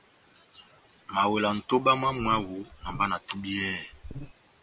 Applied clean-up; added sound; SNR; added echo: none; Buzz; 12 dB; none.